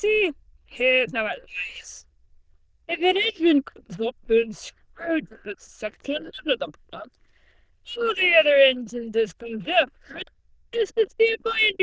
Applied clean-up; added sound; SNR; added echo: neural diffusion model UNIVERSE++.